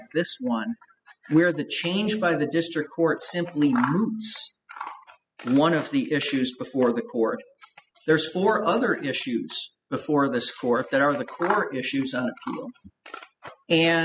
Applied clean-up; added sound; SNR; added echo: classical method spectral subtraction.